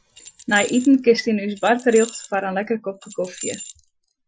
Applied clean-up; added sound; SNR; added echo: classical method Wiener filter.